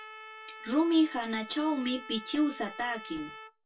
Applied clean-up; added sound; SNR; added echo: none; Trumpet; 15 dB; reverberation time 0.1 s.